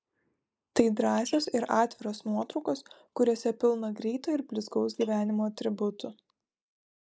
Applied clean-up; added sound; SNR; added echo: neural mask model Resemble Enhance denoiser.